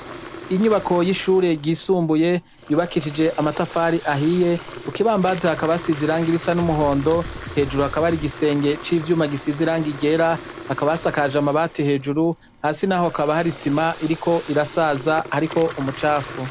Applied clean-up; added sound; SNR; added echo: none; Drum kit + Fill (with liquid) / Water tap, faucet; 15 dB; none.